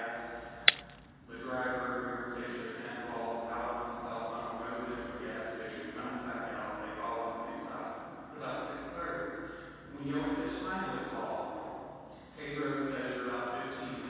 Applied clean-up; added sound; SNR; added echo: none; Shatter; -1 dB; reverberation time 2.1 s.